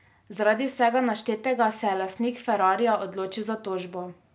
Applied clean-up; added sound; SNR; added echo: none; none; none; none.